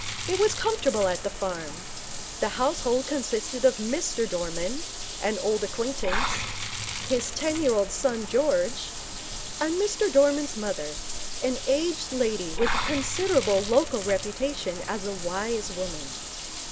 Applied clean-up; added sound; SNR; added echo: none; Bathtub (filling or washing) / Water; 6 dB; none.